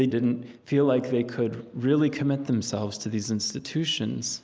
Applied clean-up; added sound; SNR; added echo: none; none; none; none.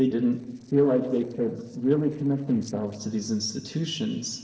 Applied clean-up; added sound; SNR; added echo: neural separator model SepFormer DNS4.